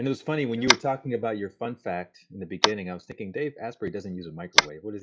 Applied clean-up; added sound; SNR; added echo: classical method log-MMSE.